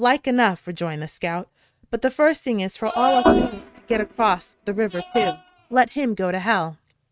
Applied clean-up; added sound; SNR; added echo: neural mask model RNNoise.